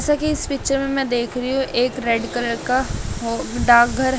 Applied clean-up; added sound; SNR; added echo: none; Sliding door; 17 dB; none.